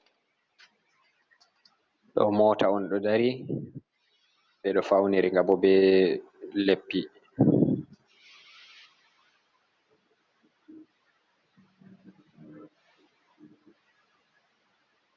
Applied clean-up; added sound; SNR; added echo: none; none; none; none.